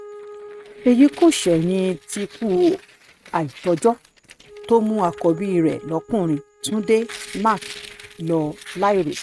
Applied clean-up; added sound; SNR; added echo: neural mask model RNNoise.